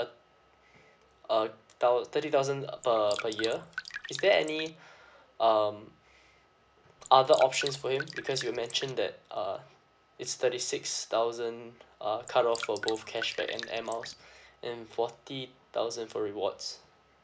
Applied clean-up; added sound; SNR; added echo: none; Drip; 11 dB; none.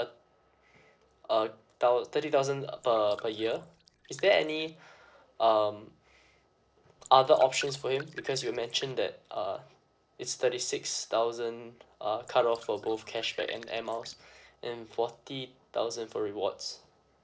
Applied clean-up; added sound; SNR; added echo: neural separator model SepFormer DNS4.